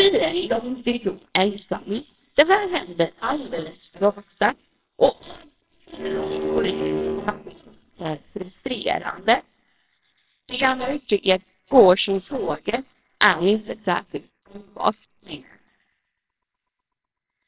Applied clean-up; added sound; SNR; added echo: neural separator model SepFormer WHAMR!.